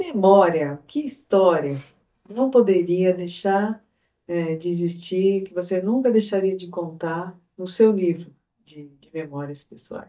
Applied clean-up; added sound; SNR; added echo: neural mask model DeepFilterNet 3.